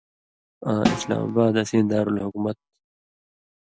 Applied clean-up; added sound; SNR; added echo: none; Snare drum; 6 dB; none.